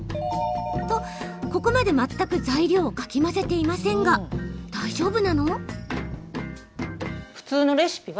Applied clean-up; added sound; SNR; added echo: none; none; none; none.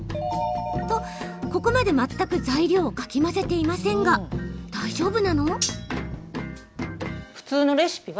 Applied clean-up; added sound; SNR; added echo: none; Cutlery, silverware; 10 dB; none.